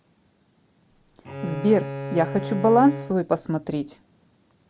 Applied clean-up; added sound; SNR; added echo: none; Bowed string instrument; 9 dB; none.